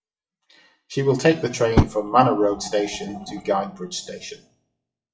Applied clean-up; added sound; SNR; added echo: classical method WPE with log-MMSE.